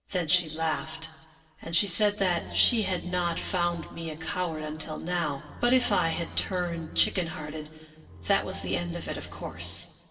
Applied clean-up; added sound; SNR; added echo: none; Bowed string instrument; 16 dB; reverberation time 1.6 s.